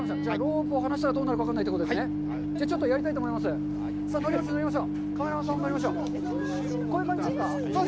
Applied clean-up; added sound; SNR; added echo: none; Microwave oven; -1 dB; none.